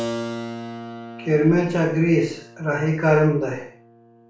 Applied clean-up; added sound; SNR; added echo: none; Keyboard (musical); 13 dB; reverberation time 0.5 s.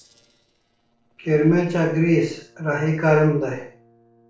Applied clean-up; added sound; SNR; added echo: neural separator model SepFormer DNS4.